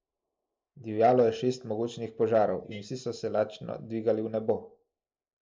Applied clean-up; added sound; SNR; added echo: neural mask model Resemble Enhance denoiser.